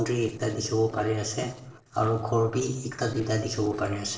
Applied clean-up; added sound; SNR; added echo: neural separator model SepFormer DNS4.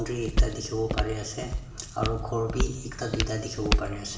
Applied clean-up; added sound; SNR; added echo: none; Walk, footsteps; -2 dB; reverberation time 0.8 s.